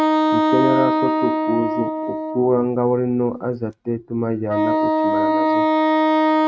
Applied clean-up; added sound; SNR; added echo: neural mask model RNNoise.